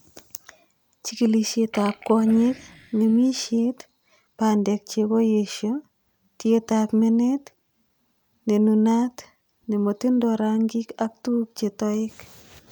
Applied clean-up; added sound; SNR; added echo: none; Burping, eructation; 20 dB; none.